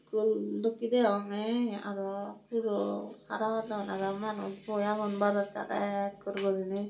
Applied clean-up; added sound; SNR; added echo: none; none; none; reverberation time 0.2 s.